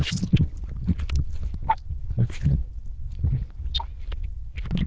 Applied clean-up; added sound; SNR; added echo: neural diffusion model UNIVERSE++.